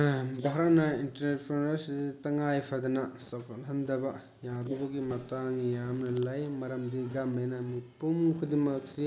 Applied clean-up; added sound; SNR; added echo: neural mask model Resemble Enhance denoiser.